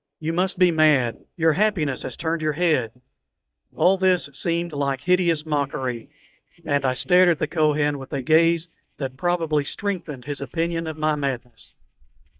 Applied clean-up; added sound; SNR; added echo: neural mask model DeepFilterNet 3.